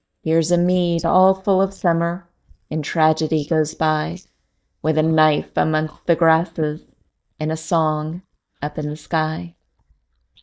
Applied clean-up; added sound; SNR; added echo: neural mask model DeepFilterNet 3.